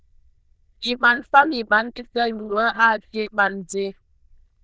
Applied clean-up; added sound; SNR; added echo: neural diffusion model UNIVERSE++.